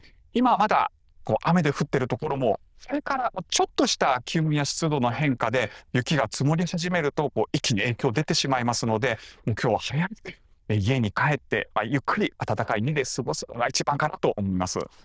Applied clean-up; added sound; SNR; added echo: neural diffusion model UNIVERSE++.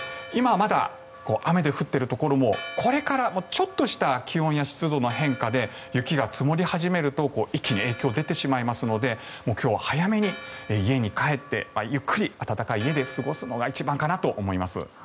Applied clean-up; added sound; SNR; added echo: none; Tambourine + Church bell; 18 dB; none.